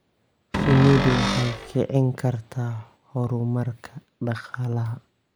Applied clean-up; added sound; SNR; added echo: none; Cupboard open or close; 0 dB; none.